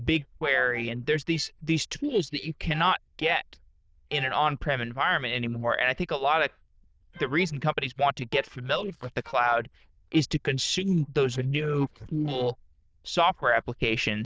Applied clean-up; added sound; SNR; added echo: neural diffusion model UNIVERSE++.